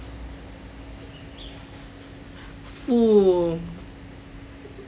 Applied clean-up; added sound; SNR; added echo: none; none; none; none.